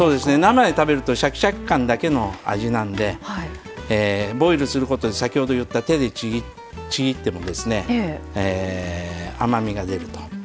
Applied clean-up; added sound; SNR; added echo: none; none; none; none.